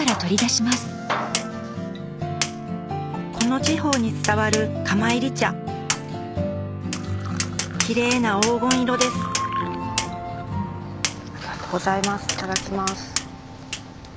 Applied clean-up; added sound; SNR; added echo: none; Tap; 7 dB; none.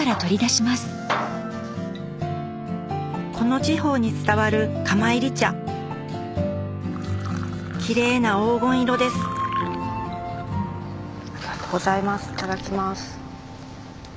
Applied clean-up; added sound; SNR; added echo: none; none; none; none.